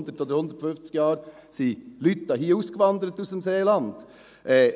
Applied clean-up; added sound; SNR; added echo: none; none; none; none.